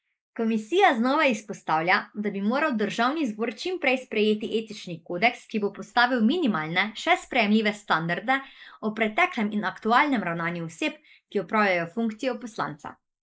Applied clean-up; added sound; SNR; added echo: neural mask model Resemble Enhance denoiser.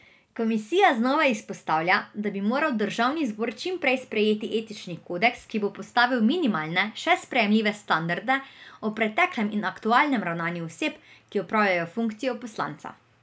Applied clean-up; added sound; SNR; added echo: none; none; none; none.